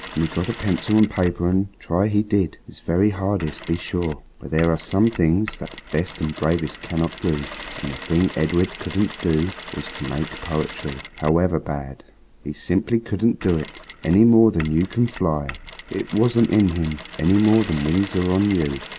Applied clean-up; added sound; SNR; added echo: none; Mechanisms; 14 dB; none.